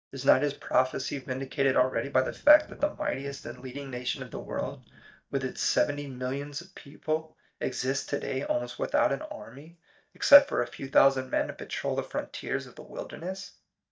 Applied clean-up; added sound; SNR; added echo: neural mask model DeepFilterNet 3.